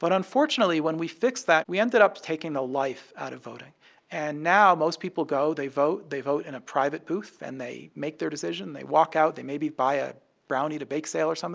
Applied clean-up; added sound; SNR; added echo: none; none; none; none.